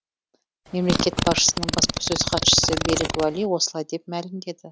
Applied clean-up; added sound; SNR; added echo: none; Fart; 2 dB; none.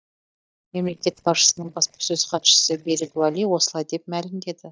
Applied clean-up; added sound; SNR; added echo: neural mask model DeepFilterNet 3.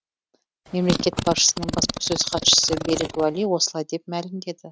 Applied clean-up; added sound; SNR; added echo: neural mask model RNNoise.